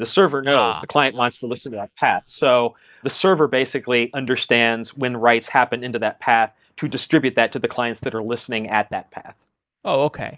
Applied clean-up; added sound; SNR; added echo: neural mask model Resemble Enhance denoiser.